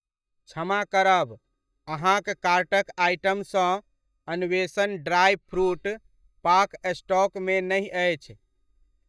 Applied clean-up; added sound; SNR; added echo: neural mask model DeepFilterNet 3.